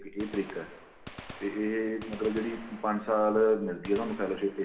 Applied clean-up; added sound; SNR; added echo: none; Gunshot, gunfire; 16 dB; reverberation time 0.8 s.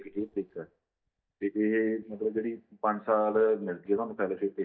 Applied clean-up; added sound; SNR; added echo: neural mask model DeepFilterNet 3.